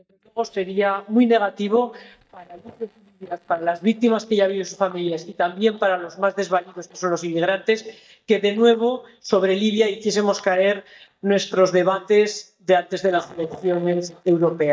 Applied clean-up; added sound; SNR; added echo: neural mask model DeepFilterNet 3.